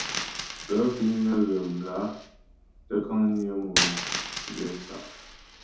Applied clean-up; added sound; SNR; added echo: none; Coin (dropping); 5 dB; reverberation time 0.5 s.